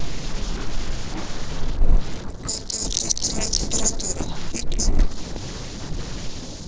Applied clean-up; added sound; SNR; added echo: neural separator model SepFormer DNS4.